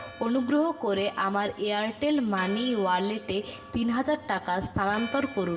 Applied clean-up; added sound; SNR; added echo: none; Church bell; 17 dB; reverberation time 2.7 s.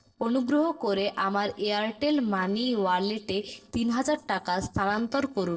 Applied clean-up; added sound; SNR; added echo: neural separator model SepFormer DNS4.